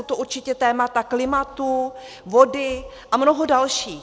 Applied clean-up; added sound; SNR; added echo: none; none; none; none.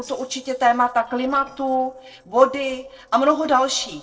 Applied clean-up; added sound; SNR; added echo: neural separator model SepFormer DNS4.